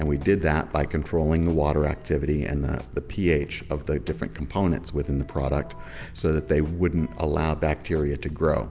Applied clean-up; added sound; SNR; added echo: none; none; none; none.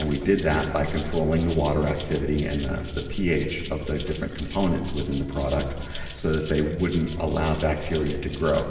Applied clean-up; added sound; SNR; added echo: none; Rattle (instrument); 20 dB; reverberation time 2.3 s.